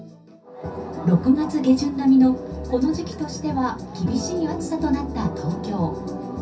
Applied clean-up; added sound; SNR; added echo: none; none; none; reverberation time 0.3 s.